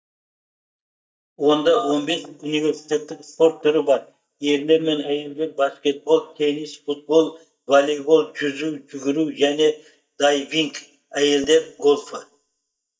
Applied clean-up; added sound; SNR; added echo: neural mask model DeepFilterNet 3.